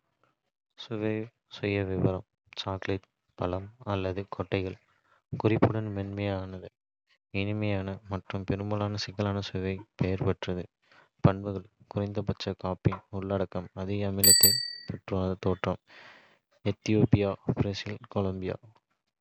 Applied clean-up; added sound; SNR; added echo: none; Bicycle bell; -3 dB; none.